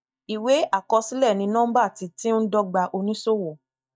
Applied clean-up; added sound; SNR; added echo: neural mask model DeepFilterNet 3.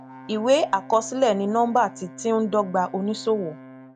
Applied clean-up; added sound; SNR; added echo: none; Brass instrument; 19 dB; none.